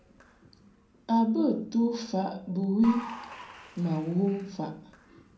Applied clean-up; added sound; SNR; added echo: none; Applause / Crowd; 18 dB; reverberation time 0.6 s.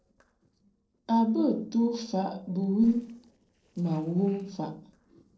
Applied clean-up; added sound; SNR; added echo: neural separator model SepFormer DNS4.